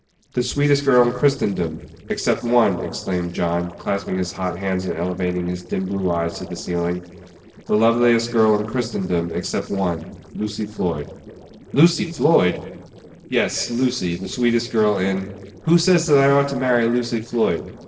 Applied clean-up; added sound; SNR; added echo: neural separator model SepFormer DNS4.